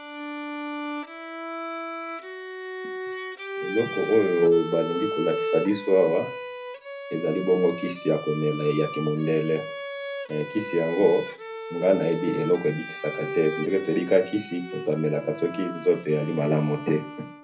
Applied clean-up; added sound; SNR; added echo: none; Bowed string instrument; 8 dB; reverberation time 0.3 s.